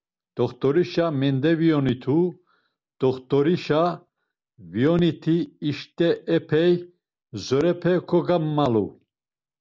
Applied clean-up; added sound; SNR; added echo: none; none; none; none.